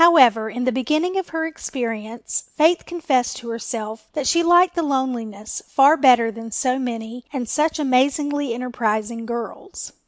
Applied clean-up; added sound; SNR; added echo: none; none; none; none.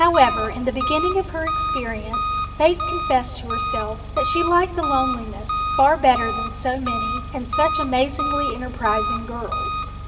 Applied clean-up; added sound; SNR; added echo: none; Engine; 3 dB; reverberation time 2.8 s.